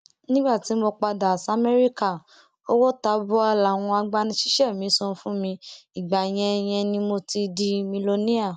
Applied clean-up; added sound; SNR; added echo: none; none; none; none.